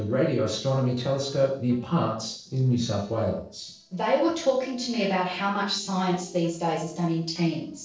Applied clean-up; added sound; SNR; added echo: neural separator model SepFormer DNS4.